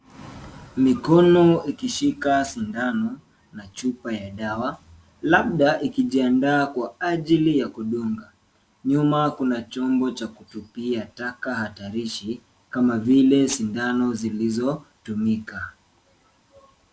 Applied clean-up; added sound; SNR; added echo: none; none; none; none.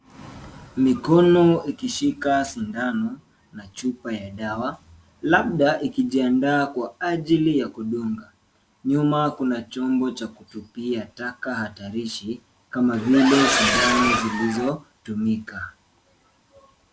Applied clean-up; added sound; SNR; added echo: none; Accelerating, revving, vroom; -1 dB; none.